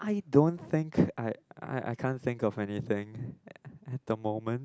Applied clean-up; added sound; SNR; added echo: none; none; none; none.